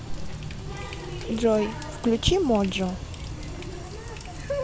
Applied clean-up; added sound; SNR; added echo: none; Water tap, faucet; 8 dB; none.